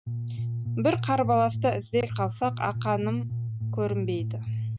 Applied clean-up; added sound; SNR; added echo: neural mask model RNNoise.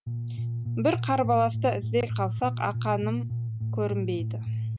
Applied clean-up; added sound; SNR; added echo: none; Bass guitar; 1 dB; none.